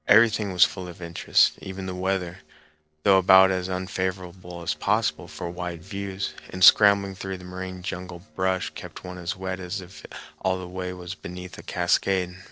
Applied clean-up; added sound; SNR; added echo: neural separator model SepFormer DNS4.